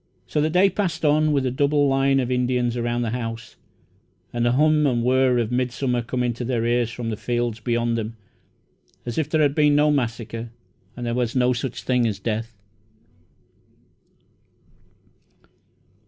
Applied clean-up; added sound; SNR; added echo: none; none; none; none.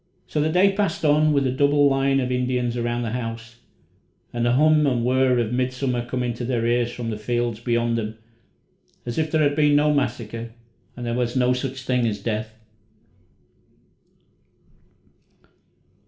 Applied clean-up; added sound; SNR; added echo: none; none; none; reverberation time 0.4 s.